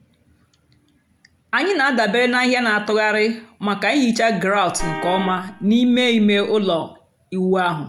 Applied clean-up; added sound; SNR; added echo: none; Vehicle horn, car horn, honking; 12 dB; none.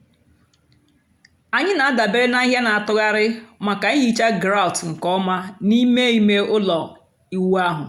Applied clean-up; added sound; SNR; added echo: none; none; none; none.